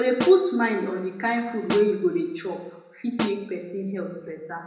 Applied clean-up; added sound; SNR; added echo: none; Snare drum; 12 dB; reverberation time 0.9 s.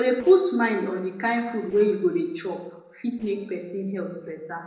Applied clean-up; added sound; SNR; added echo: neural separator model SepFormer DNS4.